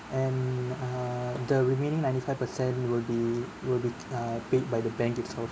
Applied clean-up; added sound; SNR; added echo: none; none; none; none.